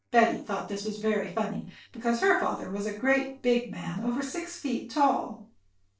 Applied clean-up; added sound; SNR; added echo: neural separator model SepFormer DNS4.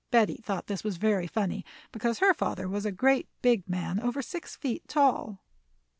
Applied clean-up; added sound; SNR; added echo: none; none; none; none.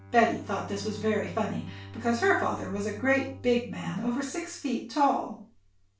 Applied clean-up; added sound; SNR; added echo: none; Bowed string instrument; 17 dB; reverberation time 0.3 s.